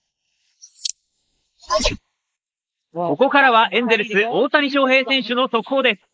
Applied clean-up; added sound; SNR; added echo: neural mask model Resemble Enhance denoiser.